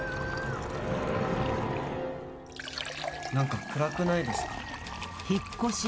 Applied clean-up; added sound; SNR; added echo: none; Fill (with liquid); 9 dB; none.